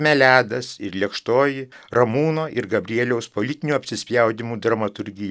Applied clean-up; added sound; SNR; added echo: none; none; none; none.